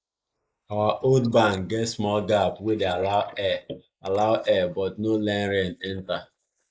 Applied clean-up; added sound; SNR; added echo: neural mask model Resemble Enhance denoiser.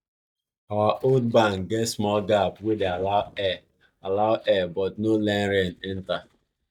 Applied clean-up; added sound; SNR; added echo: neural mask model DeepFilterNet 3.